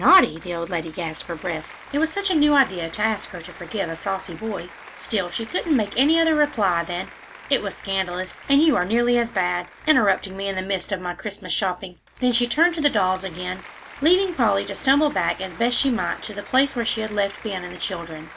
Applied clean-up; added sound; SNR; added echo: none; Applause; 19 dB; none.